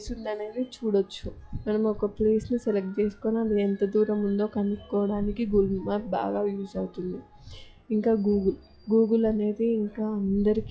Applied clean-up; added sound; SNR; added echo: classical method log-MMSE.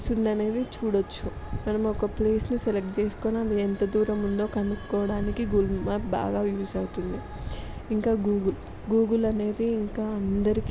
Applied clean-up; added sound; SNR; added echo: none; none; none; none.